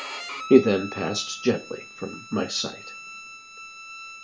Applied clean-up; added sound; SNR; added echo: none; Bowed string instrument; 13 dB; none.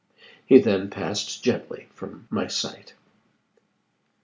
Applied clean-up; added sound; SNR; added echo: none; none; none; none.